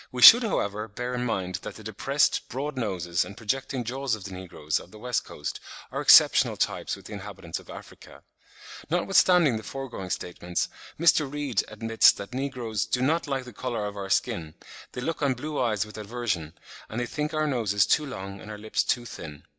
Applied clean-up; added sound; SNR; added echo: none; none; none; none.